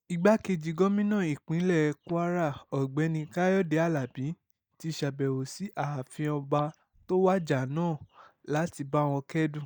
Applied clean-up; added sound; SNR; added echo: neural mask model DeepFilterNet 3.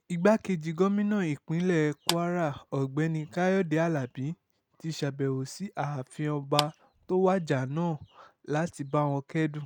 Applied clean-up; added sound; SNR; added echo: neural mask model RNNoise.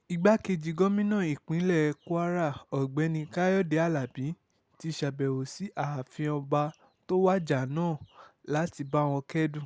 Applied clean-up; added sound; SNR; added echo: none; none; none; none.